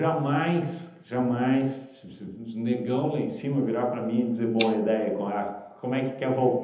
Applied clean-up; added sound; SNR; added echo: none; Tick; 13 dB; reverberation time 0.9 s.